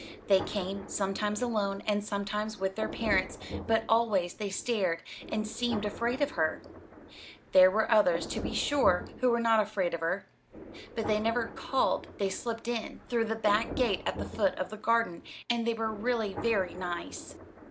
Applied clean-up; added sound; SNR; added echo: none; Thunder; 13 dB; none.